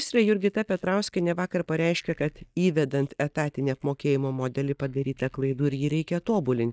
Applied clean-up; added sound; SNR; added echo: neural mask model DeepFilterNet 3.